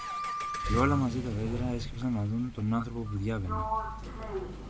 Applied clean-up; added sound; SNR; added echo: none; Sliding door + Accelerating, revving, vroom; 3 dB; none.